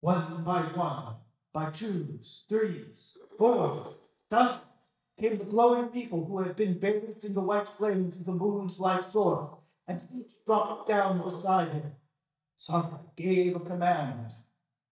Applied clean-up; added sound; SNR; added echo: neural mask model DeepFilterNet 3.